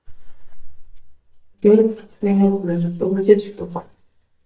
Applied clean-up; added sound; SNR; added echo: neural mask model DeepFilterNet 3.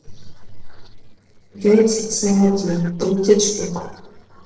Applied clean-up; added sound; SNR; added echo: neural separator model SepFormer DNS4.